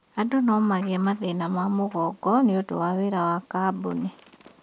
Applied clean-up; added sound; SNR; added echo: none; none; none; none.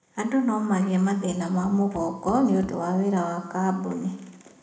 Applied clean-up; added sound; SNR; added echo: none; Musical instrument; 19 dB; reverberation time 0.7 s.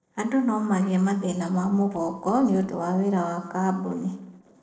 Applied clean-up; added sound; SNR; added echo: neural separator model SepFormer DNS4.